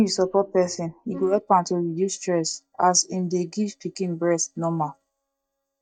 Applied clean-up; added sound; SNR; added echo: neural mask model DeepFilterNet 3.